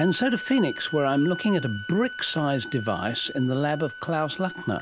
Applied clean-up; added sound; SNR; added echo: none; Bowed string instrument; 13 dB; none.